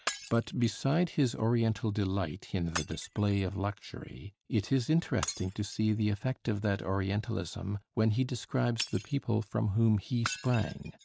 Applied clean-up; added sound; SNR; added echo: neural mask model RNNoise.